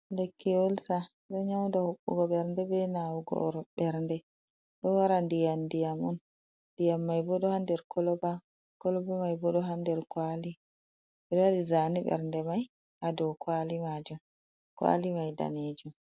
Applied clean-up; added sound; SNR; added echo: none; none; none; none.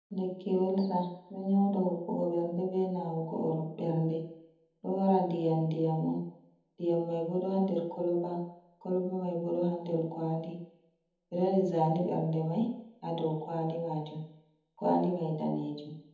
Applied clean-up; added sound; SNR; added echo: none; none; none; reverberation time 1.0 s.